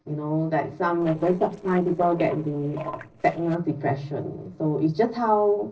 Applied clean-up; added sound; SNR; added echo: neural separator model SepFormer DNS4.